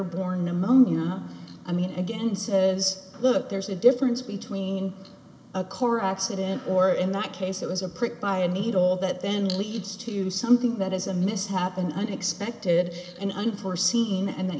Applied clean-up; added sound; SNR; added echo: none; none; none; none.